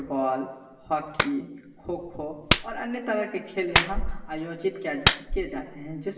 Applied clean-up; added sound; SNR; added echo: none; Clapping; -2 dB; reverberation time 1.1 s.